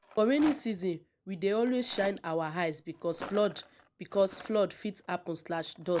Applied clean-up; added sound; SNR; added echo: none; Rattle; 17 dB; none.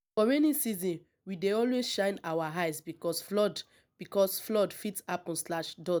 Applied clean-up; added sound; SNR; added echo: none; none; none; none.